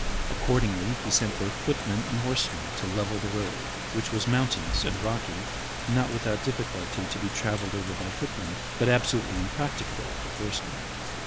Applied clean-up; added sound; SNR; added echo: none; Rain; 3 dB; none.